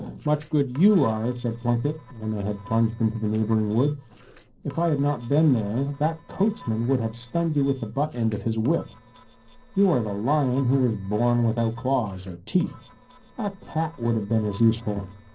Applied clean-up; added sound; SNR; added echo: neural separator model SepFormer DNS4.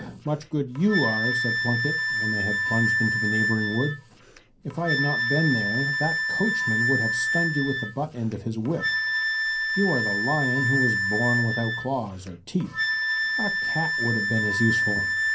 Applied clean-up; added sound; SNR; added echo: none; Wind instrument, woodwind instrument; -1 dB; reverberation time 0.3 s.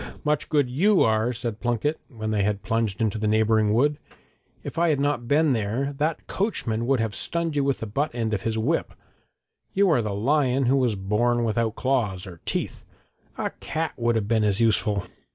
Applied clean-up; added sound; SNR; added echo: none; none; none; none.